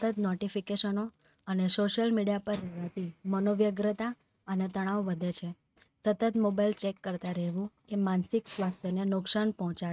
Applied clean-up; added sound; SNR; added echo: neural mask model RNNoise.